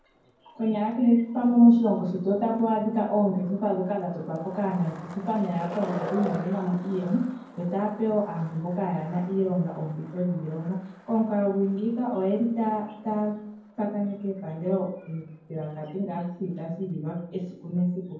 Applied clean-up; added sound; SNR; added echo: none; Skateboard; 19 dB; reverberation time 0.9 s.